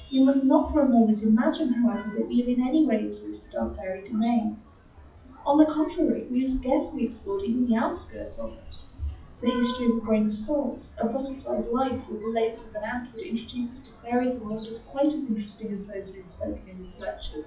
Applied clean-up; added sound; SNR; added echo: classical method WPE with log-MMSE.